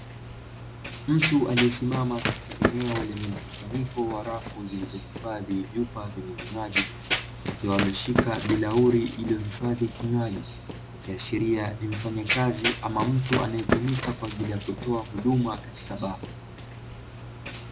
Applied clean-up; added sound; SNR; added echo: none; Run; 5 dB; none.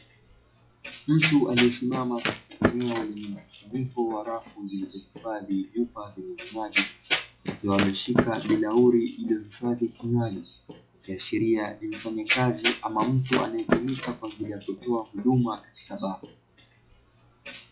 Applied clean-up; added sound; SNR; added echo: classical method log-MMSE.